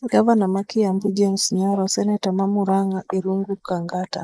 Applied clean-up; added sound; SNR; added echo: neural mask model Resemble Enhance denoiser.